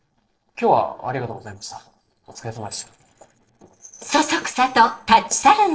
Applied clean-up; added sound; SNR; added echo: neural separator model SepFormer DNS4.